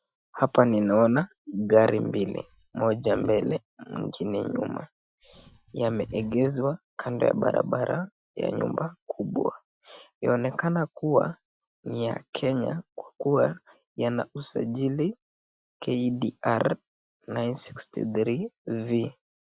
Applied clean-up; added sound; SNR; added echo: classical method Wiener filter.